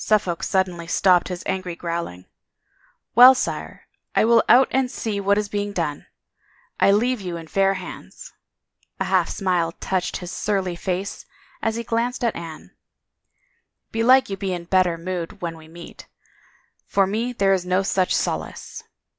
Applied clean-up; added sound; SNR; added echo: none; none; none; none.